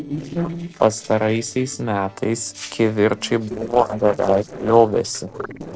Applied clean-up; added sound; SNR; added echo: neural separator model SepFormer DNS4.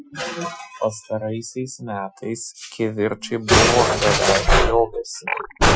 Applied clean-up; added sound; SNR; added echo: classical method Wiener filter.